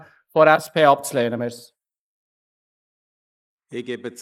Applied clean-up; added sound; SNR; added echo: neural mask model Resemble Enhance denoiser.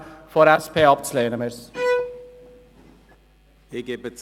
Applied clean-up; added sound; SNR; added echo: none; Bowed string instrument; 7 dB; none.